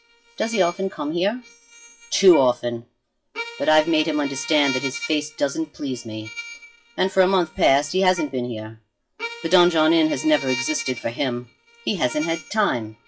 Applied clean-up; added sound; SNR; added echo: classical method WPE with log-MMSE.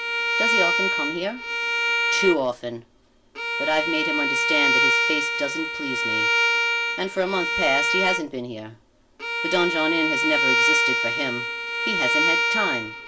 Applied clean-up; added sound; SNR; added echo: none; Bowed string instrument; -5 dB; reverberation time 0.2 s.